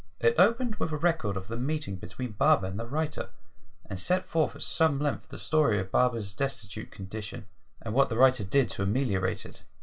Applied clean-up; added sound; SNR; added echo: none; none; none; reverberation time 0.2 s.